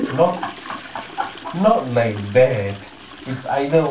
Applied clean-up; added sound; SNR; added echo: none; Toilet flush; 14 dB; reverberation time 0.2 s.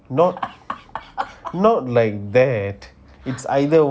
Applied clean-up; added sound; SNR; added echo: none; none; none; none.